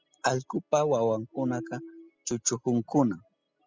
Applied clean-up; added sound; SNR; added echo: classical method spectral subtraction.